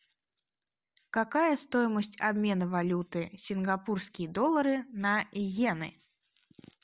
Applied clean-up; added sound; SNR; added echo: none; none; none; none.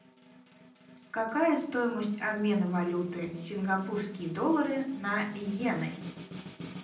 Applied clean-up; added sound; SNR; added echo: none; Snare drum; 16 dB; reverberation time 0.6 s.